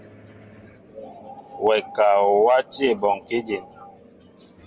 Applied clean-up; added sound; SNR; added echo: none; none; none; none.